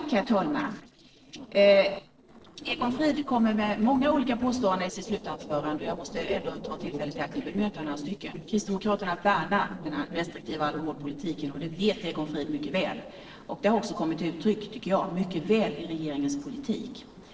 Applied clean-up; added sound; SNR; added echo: neural separator model SepFormer DNS4.